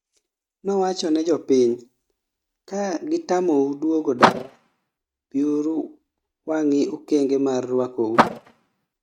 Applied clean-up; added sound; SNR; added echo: neural mask model RNNoise.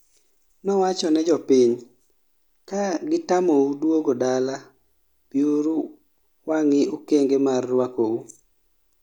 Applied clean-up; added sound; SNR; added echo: none; none; none; none.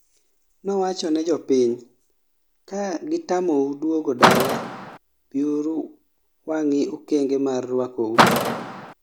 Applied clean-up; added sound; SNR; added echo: none; Car; -3 dB; none.